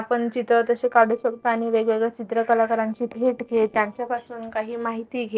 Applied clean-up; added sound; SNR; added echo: neural separator model SepFormer DNS4.